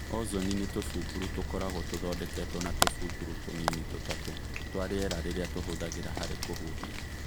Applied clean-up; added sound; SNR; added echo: none; Rain; -2 dB; none.